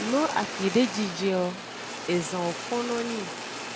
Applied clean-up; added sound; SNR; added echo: none; Fire; 7 dB; none.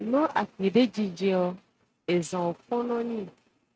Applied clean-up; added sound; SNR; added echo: neural mask model RNNoise.